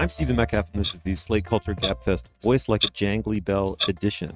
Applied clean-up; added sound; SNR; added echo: neural mask model RNNoise.